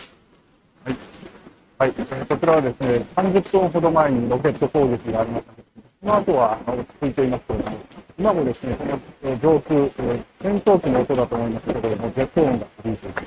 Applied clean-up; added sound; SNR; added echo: neural mask model RNNoise.